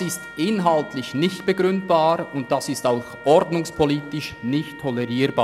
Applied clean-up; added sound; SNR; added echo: none; Trumpet; 19 dB; none.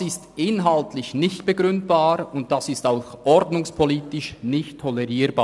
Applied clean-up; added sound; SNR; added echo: none; none; none; none.